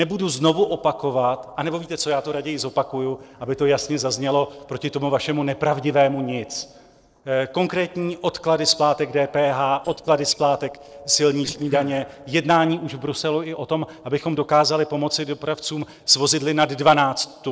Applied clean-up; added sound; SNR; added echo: neural separator model SepFormer DNS4.